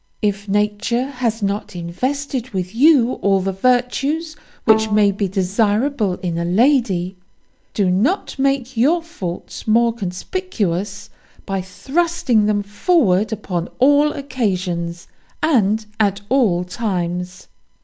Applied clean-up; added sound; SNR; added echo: none; Bowed string instrument; 7 dB; none.